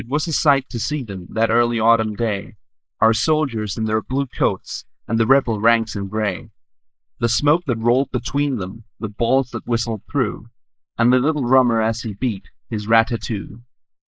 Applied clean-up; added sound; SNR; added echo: neural mask model Resemble Enhance denoiser.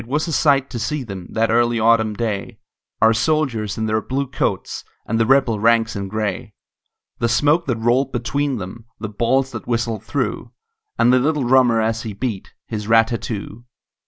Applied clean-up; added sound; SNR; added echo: none; none; none; none.